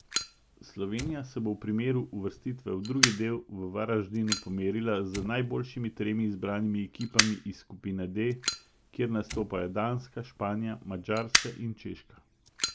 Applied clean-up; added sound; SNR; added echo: none; Fire; 4 dB; none.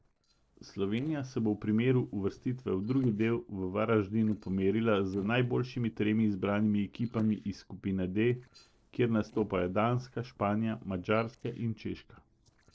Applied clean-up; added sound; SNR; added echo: neural separator model SepFormer DNS4.